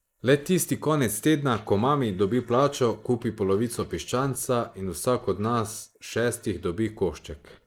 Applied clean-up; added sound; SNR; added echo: neural mask model Resemble Enhance denoiser.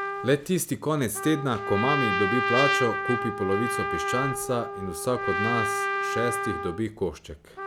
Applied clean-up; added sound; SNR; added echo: none; Trumpet; 1 dB; none.